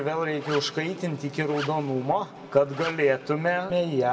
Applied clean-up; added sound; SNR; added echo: none; Zipper (clothing); 14 dB; reverberation time 1.0 s.